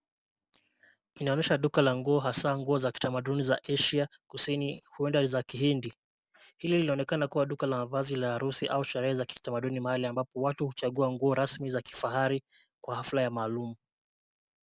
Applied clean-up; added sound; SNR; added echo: none; none; none; none.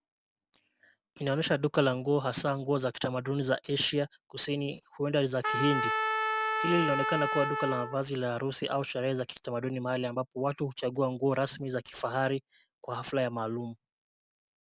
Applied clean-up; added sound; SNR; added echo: none; Trumpet; 0 dB; none.